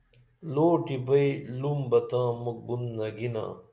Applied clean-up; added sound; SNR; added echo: none; none; none; none.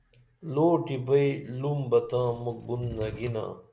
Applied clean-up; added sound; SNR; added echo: none; Wood / Tools; 14 dB; none.